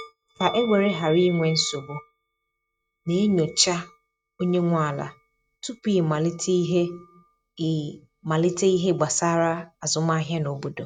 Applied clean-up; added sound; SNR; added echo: neural mask model RNNoise.